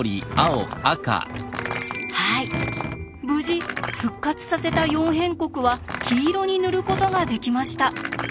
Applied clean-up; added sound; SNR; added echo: none; Door; 8 dB; none.